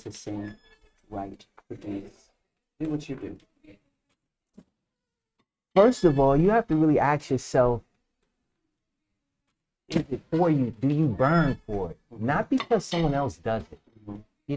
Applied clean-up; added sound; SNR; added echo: neural mask model RNNoise.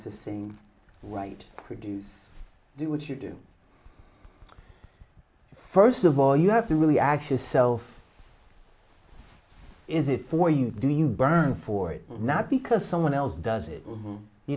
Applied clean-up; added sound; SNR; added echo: none; none; none; none.